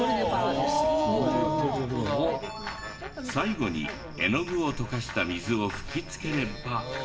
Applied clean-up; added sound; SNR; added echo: none; Cricket; 15 dB; reverberation time 0.6 s.